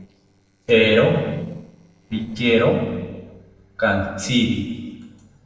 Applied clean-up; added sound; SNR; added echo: neural separator model SepFormer DNS4.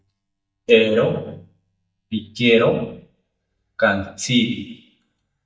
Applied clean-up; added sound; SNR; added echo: neural mask model DeepFilterNet 3.